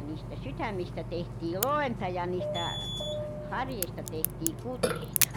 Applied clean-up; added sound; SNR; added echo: none; Crack + Burping, eructation; -1 dB; none.